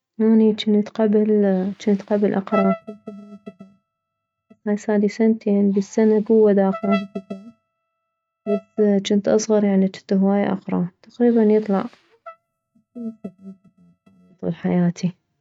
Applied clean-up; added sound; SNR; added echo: neural mask model RNNoise.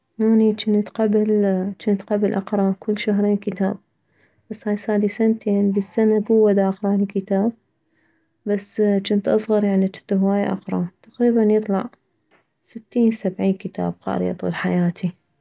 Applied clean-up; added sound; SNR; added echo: none; none; none; none.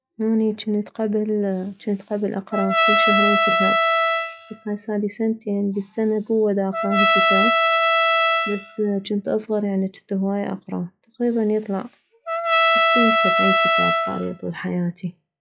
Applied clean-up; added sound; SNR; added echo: classical method log-MMSE.